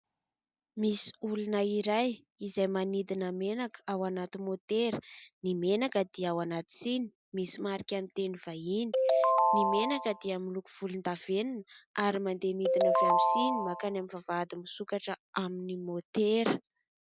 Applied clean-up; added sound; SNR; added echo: none; Ringtone; -5 dB; none.